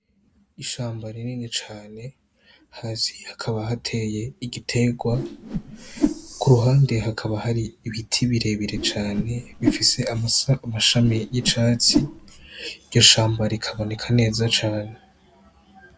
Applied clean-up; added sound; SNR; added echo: none; Whoosh, swoosh, swish; 5 dB; none.